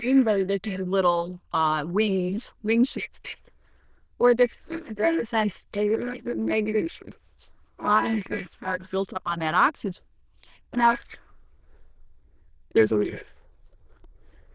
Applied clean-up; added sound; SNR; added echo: neural diffusion model UNIVERSE++.